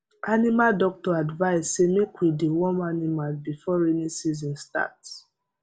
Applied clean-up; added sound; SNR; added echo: none; none; none; reverberation time 0.2 s.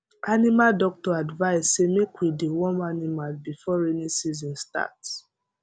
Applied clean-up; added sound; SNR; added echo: none; none; none; none.